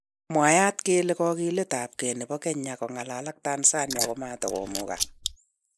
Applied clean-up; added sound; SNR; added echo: neural mask model Resemble Enhance denoiser.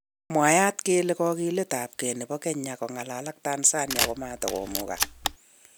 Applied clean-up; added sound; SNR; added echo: none; Camera; 3 dB; none.